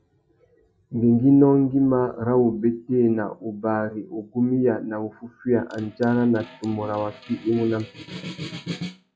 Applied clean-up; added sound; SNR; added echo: classical method log-MMSE.